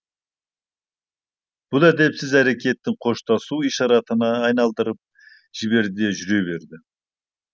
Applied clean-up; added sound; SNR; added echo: none; none; none; none.